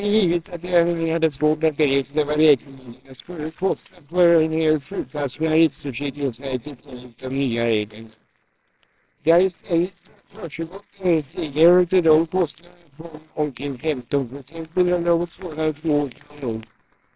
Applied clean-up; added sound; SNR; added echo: neural separator model SepFormer WHAMR!.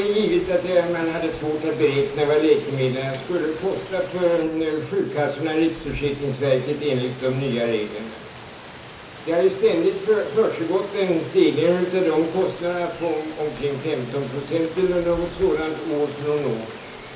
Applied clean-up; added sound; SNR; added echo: none; Rain; 17 dB; reverberation time 0.7 s.